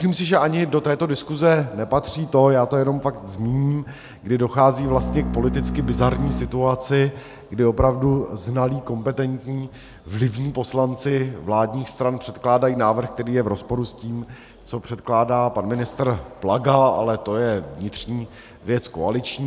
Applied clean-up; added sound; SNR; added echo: none; Bowed string instrument; 5 dB; none.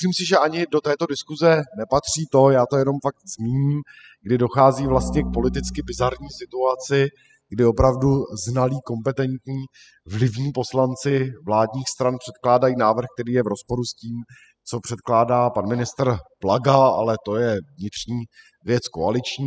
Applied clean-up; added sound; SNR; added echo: classical method spectral subtraction.